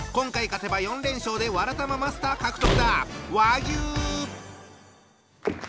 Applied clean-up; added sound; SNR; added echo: none; Slam; 2 dB; none.